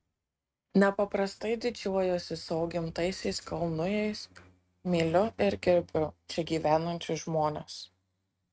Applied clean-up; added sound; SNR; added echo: neural mask model RNNoise.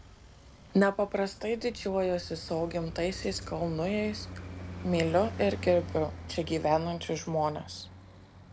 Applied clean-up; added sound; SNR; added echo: none; Traffic noise, roadway noise; 12 dB; none.